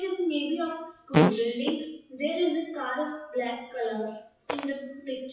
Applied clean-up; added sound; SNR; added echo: classical method WPE with log-MMSE.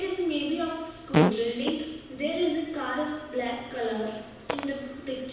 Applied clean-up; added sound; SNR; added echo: none; Fart; 3 dB; reverberation time 1.1 s.